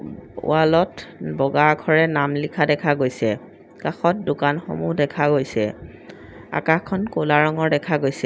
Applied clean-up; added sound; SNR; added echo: none; none; none; none.